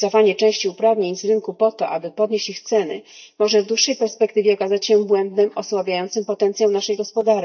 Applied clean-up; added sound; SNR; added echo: neural mask model DeepFilterNet 3.